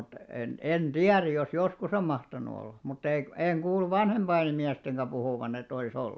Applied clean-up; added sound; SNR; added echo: none; none; none; none.